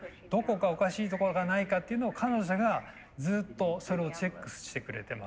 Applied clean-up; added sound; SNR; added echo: none; none; none; none.